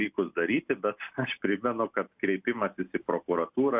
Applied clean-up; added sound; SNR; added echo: none; none; none; none.